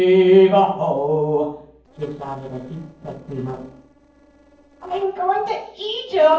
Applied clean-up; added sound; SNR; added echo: neural separator model SepFormer DNS4.